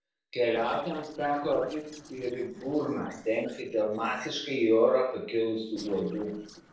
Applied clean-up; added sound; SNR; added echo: neural separator model SepFormer DNS4.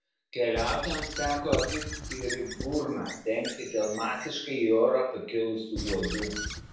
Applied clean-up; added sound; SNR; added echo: none; Squeak / Writing; 7 dB; reverberation time 0.6 s.